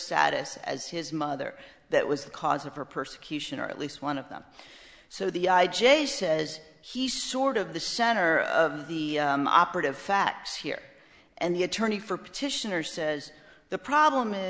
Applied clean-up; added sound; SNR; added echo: none; none; none; none.